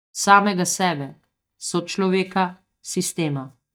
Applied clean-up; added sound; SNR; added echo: neural mask model DeepFilterNet 3.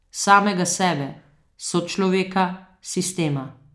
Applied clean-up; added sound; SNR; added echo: none; none; none; none.